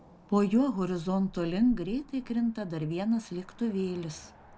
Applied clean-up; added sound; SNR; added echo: none; Cricket / Motor vehicle (road); 19 dB; none.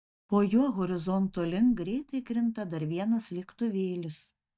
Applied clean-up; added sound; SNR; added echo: neural mask model DeepFilterNet 3.